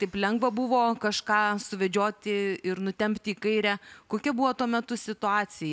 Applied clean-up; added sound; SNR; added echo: none; none; none; none.